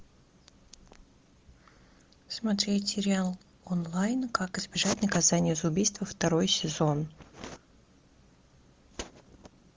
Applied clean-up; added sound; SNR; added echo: none; none; none; none.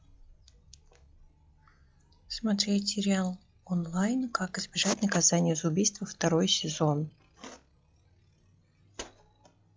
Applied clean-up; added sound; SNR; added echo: classical method log-MMSE.